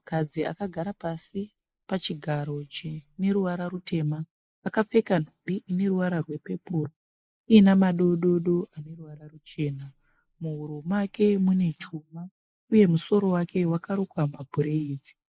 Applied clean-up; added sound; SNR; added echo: neural mask model Resemble Enhance denoiser.